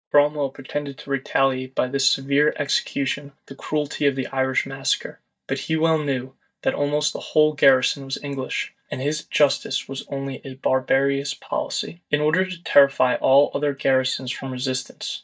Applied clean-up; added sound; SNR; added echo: neural mask model DeepFilterNet 3.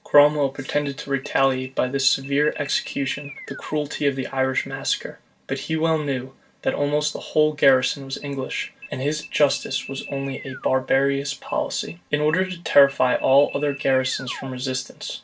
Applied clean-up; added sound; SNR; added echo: none; Alarm; 17 dB; reverberation time 0.1 s.